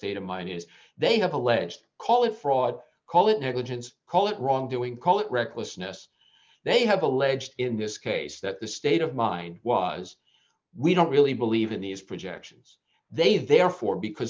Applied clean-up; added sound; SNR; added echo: neural mask model Resemble Enhance denoiser.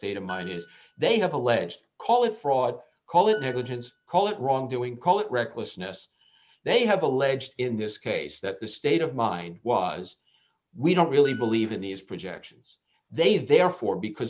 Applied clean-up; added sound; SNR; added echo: none; Piano; 20 dB; none.